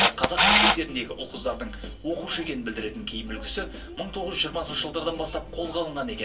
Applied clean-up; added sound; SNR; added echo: none; Camera; -2 dB; reverberation time 0.2 s.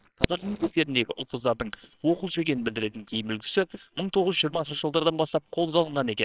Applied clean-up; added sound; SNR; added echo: neural separator model SepFormer WHAMR!.